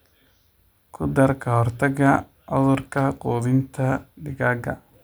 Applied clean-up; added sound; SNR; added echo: none; none; none; none.